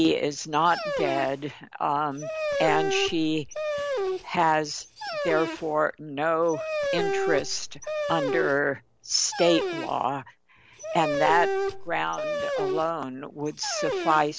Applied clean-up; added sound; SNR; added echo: none; Dog; 4 dB; none.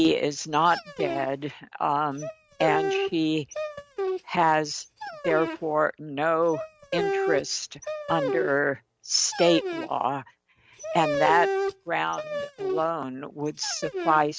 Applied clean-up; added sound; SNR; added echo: neural mask model RNNoise.